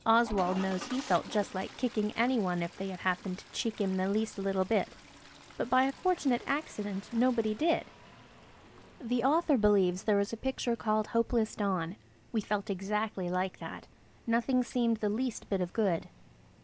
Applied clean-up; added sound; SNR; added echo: none; Toilet flush + Engine starting; 19 dB; none.